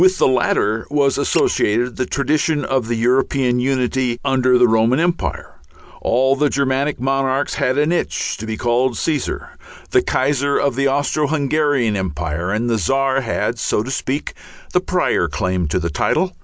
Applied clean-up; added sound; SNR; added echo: none; Squeak; 19 dB; none.